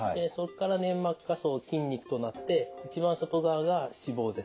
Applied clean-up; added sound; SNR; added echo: none; none; none; none.